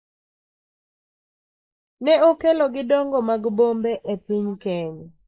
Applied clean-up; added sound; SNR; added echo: neural mask model Resemble Enhance denoiser.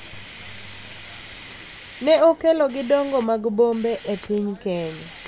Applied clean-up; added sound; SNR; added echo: none; Hiss; 19 dB; none.